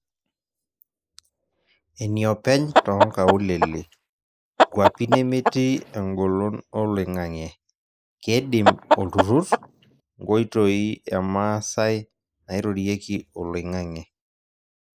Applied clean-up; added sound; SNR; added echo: neural mask model Resemble Enhance denoiser.